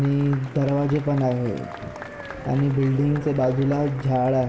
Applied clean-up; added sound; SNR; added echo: none; Applause / Crowd / Cheering; 16 dB; reverberation time 1.6 s.